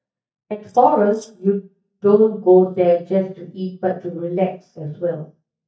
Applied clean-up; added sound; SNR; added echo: neural mask model DeepFilterNet 3.